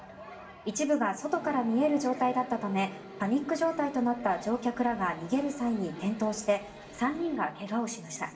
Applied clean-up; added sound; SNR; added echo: none; none; none; reverberation time 0.7 s.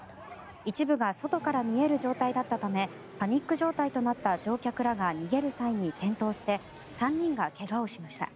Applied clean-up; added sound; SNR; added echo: none; none; none; none.